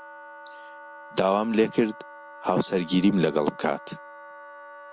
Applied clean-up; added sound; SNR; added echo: none; Wind instrument, woodwind instrument; 17 dB; none.